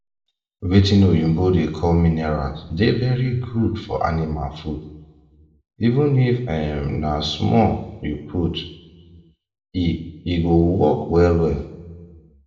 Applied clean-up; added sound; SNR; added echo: none; none; none; reverberation time 0.9 s.